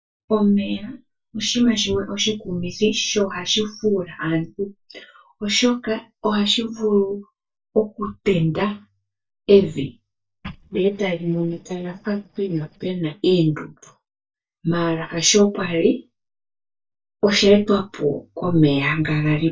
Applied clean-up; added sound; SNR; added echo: neural mask model DeepFilterNet 3.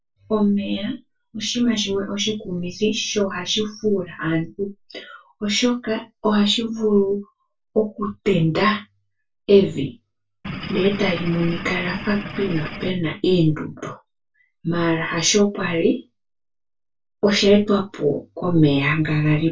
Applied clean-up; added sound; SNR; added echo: neural separator model SepFormer DNS4.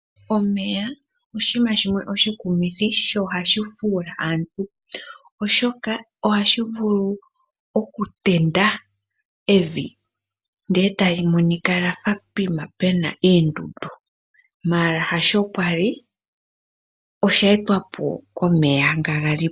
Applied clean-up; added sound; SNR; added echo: none; none; none; none.